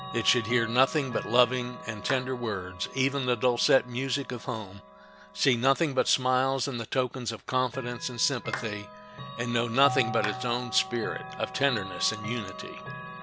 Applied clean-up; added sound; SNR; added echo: none; Chime / Clock + Clapping; 11 dB; none.